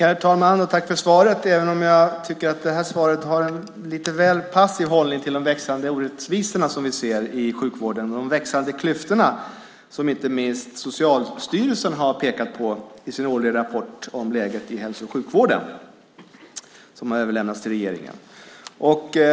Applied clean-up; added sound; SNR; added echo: none; none; none; none.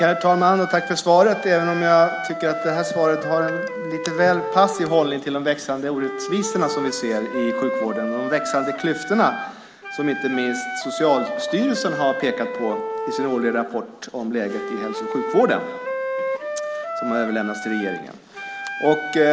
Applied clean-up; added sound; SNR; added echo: none; Wind instrument, woodwind instrument; 7 dB; none.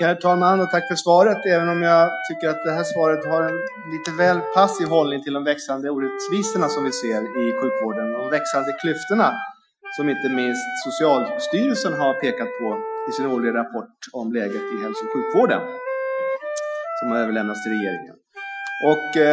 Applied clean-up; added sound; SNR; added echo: classical method Wiener filter.